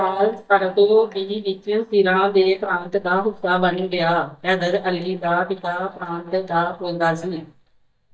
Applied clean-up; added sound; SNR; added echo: neural mask model DeepFilterNet 3.